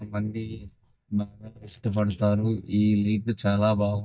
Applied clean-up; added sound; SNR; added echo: neural mask model DeepFilterNet 3.